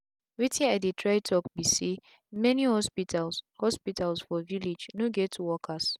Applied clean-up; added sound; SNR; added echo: none; none; none; none.